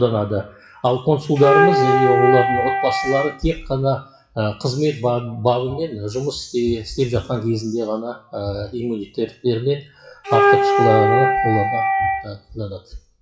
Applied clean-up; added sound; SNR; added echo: classical method WPE with log-MMSE.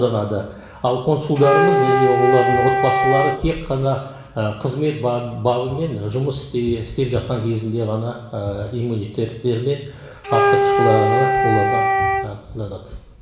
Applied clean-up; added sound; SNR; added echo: none; Wind instrument, woodwind instrument; -3 dB; reverberation time 0.9 s.